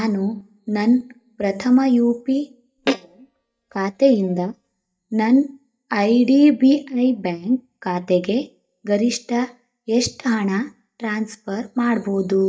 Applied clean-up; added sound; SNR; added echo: neural mask model DeepFilterNet 3.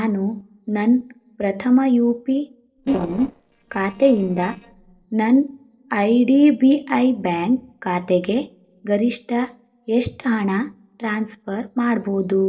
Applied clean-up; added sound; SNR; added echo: neural separator model SepFormer DNS4.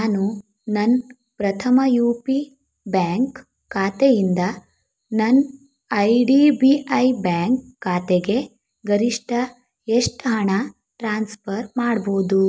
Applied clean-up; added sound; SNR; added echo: none; none; none; none.